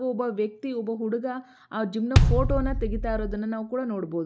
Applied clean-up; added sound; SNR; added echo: none; Bass drum; -4 dB; none.